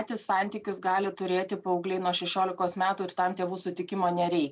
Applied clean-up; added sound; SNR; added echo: none; none; none; none.